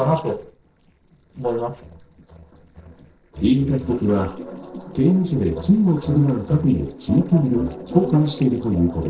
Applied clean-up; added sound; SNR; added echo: neural separator model SepFormer DNS4.